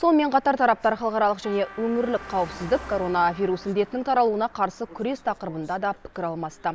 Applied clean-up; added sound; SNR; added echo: none; Car passing by + Trumpet; 20 dB; none.